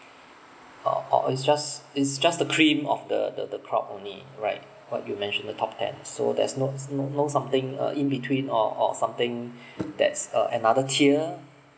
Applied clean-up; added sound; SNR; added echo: none; none; none; none.